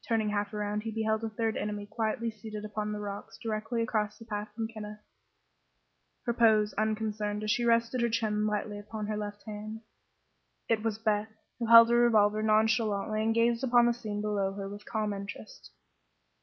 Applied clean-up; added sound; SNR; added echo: none; none; none; none.